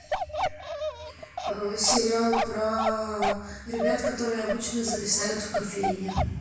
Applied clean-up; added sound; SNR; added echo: none; Bark; 3 dB; reverberation time 1.0 s.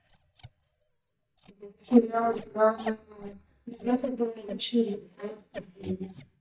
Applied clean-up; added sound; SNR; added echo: neural mask model DeepFilterNet 3.